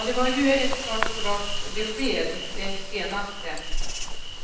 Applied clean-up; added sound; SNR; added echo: none; Insect; -1 dB; reverberation time 0.9 s.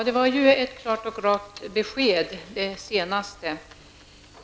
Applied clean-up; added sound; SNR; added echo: none; none; none; none.